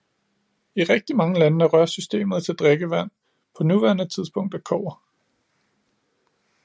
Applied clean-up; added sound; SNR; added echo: none; none; none; none.